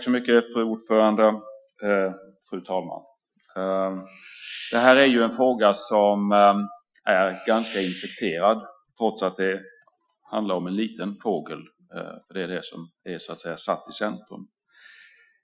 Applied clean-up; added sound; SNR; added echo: classical method Wiener filter.